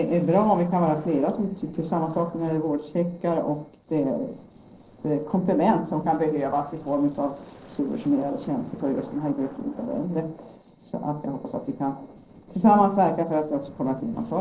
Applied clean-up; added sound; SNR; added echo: neural separator model SepFormer DNS4.